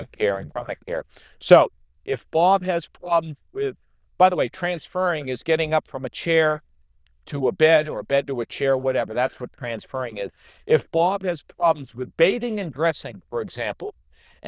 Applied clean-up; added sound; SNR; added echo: neural diffusion model UNIVERSE++.